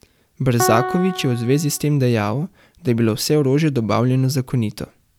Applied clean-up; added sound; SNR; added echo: none; Piano; 9 dB; none.